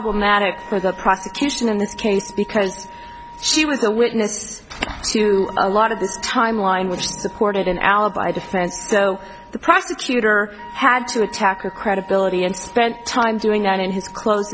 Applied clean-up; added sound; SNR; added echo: none; Wind instrument, woodwind instrument; 18 dB; none.